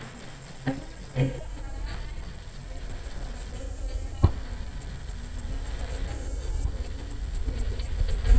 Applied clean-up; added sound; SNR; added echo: neural mask model DeepFilterNet 3.